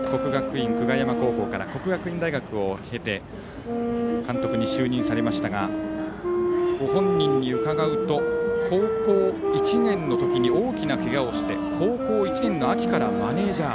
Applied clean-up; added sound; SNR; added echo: none; Wind instrument, woodwind instrument; 0 dB; none.